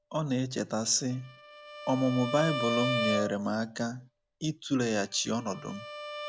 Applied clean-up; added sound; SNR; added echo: none; Bowed string instrument; 7 dB; none.